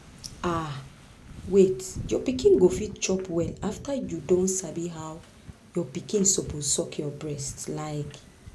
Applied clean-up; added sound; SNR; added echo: none; Wind / Ocean; 15 dB; none.